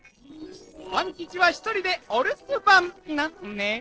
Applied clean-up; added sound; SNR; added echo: neural separator model SepFormer DNS4.